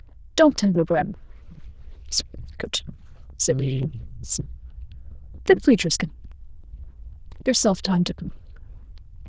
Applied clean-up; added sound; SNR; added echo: neural diffusion model UNIVERSE++.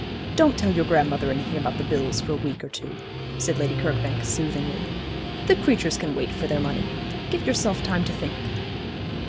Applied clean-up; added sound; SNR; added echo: none; Guitar; 3 dB; none.